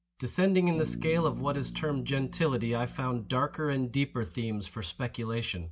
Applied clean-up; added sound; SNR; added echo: none; Bass guitar; 13 dB; none.